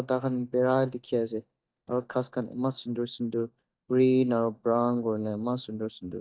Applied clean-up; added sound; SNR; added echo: neural mask model DeepFilterNet 3.